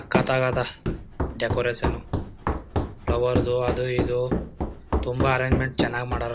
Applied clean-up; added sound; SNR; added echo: none; Run; 0 dB; none.